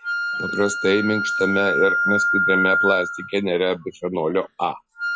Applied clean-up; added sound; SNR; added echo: classical method log-MMSE.